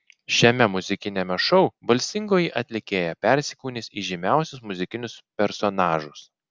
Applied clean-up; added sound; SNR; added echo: none; none; none; none.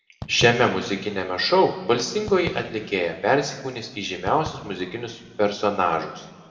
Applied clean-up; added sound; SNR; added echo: none; Fireworks; 20 dB; reverberation time 1.6 s.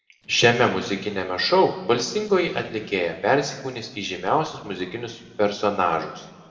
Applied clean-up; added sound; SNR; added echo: neural separator model SepFormer DNS4.